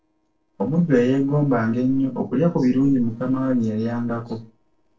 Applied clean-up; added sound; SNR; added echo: neural separator model SepFormer DNS4.